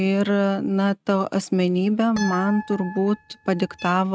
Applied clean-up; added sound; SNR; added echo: neural mask model RNNoise.